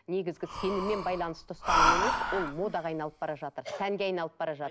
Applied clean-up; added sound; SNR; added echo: none; Breathing; -1 dB; none.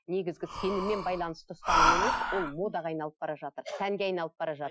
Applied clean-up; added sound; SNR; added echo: classical method Wiener filter.